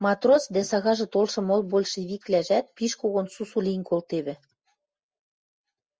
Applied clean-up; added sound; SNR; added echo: none; none; none; none.